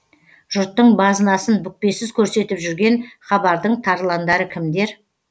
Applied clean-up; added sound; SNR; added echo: none; none; none; none.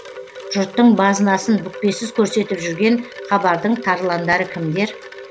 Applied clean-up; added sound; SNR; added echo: none; Wind chime; 16 dB; none.